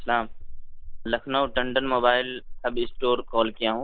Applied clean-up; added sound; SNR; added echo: neural mask model Resemble Enhance denoiser.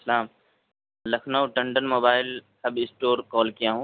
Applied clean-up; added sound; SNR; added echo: none; none; none; none.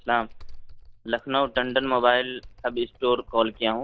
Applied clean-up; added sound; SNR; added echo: neural mask model DeepFilterNet 3.